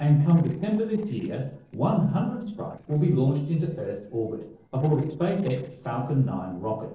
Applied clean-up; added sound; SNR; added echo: neural separator model SepFormer DNS4.